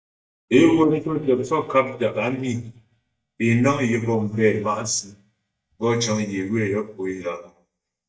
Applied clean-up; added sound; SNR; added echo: neural mask model DeepFilterNet 3.